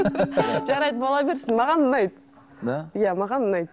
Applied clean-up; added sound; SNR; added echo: none; Keyboard (musical) + Bowed string instrument; 12 dB; none.